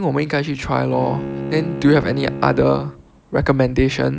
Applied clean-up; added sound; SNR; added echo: none; Bowed string instrument; 11 dB; none.